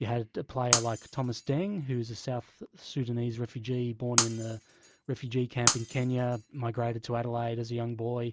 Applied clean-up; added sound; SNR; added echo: none; Shatter; 1 dB; none.